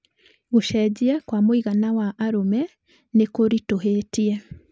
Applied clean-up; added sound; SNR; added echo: none; none; none; none.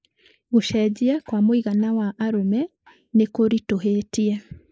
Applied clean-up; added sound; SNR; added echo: neural mask model Resemble Enhance denoiser.